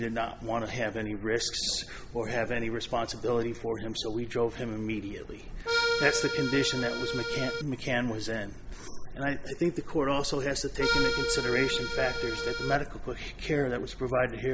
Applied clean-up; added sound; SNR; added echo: none; Accordion; 0 dB; none.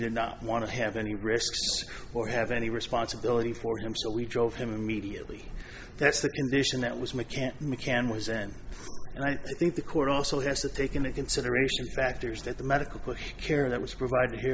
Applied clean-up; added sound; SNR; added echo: none; none; none; none.